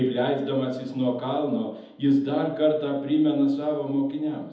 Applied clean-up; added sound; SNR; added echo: none; none; none; reverberation time 1.0 s.